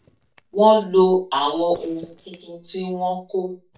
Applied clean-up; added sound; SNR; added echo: neural mask model DeepFilterNet 3.